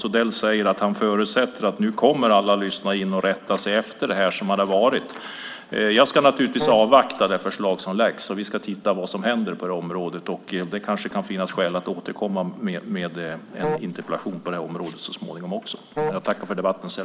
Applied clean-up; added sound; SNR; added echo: none; Wind instrument, woodwind instrument; 7 dB; none.